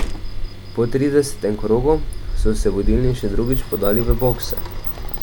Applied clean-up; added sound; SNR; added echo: none; Sliding door; 1 dB; none.